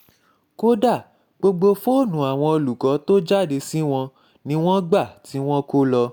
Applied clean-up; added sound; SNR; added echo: none; none; none; none.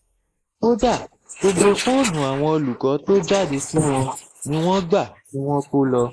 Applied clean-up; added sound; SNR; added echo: neural mask model Resemble Enhance denoiser.